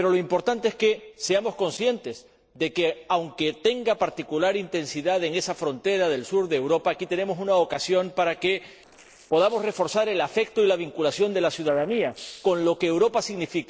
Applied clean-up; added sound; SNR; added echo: neural separator model SepFormer DNS4.